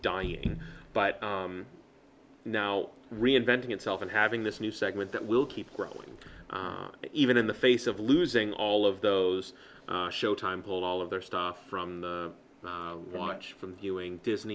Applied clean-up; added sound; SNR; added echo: none; none; none; none.